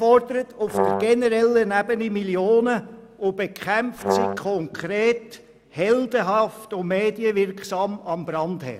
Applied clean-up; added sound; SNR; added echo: none; Brass instrument; 1 dB; none.